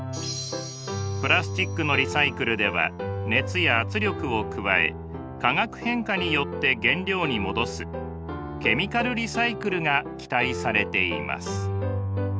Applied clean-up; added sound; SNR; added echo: none; none; none; none.